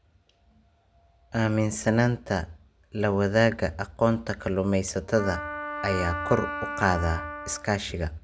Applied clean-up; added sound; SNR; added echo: none; Wind instrument, woodwind instrument; 7 dB; none.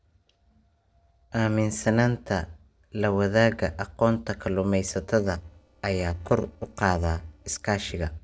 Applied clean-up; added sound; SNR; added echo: neural separator model SepFormer DNS4.